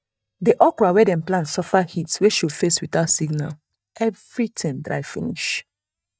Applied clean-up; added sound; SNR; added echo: neural mask model DeepFilterNet 3.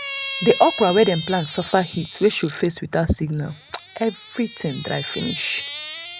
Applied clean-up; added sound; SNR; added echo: none; Squeak; 10 dB; none.